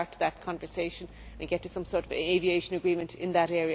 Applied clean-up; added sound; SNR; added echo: none; Rain; 20 dB; none.